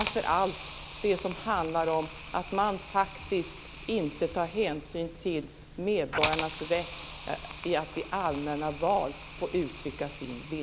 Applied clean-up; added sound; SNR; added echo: none; Hiss; 8 dB; none.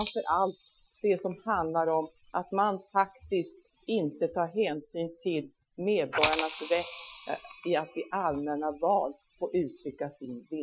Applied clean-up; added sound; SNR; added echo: classical method Wiener filter.